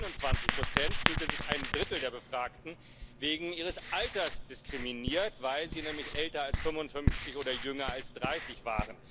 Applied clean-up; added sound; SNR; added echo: none; Writing; -1 dB; none.